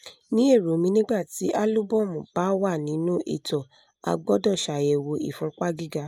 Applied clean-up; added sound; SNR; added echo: neural mask model Resemble Enhance denoiser.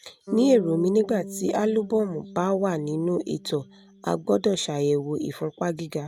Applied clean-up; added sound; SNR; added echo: none; Bass guitar; 16 dB; none.